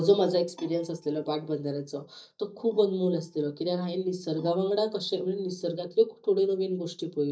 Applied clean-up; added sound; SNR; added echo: neural mask model DeepFilterNet 3.